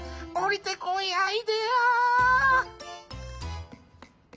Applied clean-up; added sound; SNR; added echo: none; none; none; none.